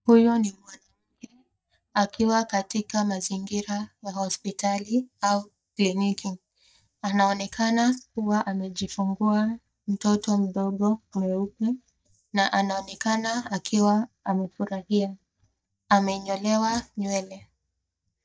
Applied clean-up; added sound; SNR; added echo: neural mask model DeepFilterNet 3.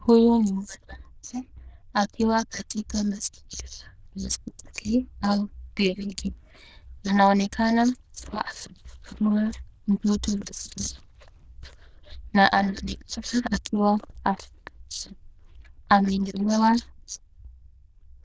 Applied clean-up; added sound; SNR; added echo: neural diffusion model UNIVERSE++.